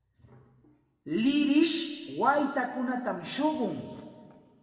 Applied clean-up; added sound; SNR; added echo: none; none; none; reverberation time 2.0 s.